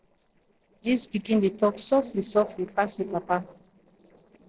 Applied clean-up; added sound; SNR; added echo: neural separator model SepFormer DNS4.